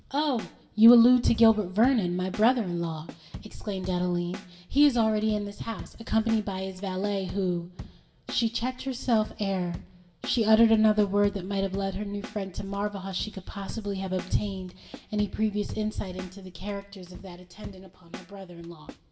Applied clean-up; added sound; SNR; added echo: none; Drum / Drum kit; 18 dB; reverberation time 0.7 s.